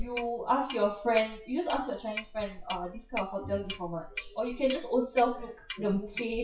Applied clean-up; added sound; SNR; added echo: classical method WPE with log-MMSE.